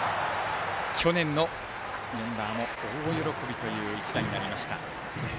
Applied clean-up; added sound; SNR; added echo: none; Coin (dropping); 18 dB; none.